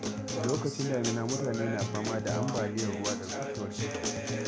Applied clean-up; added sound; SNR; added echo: none; Acoustic guitar; 0 dB; none.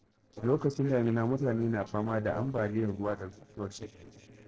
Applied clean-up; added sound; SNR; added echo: neural separator model SepFormer DNS4.